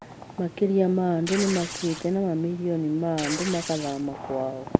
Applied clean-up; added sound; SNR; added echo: none; Tearing; 9 dB; none.